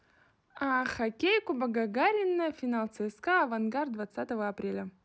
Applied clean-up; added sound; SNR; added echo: none; none; none; none.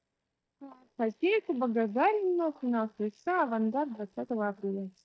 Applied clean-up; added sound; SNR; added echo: neural mask model DeepFilterNet 3.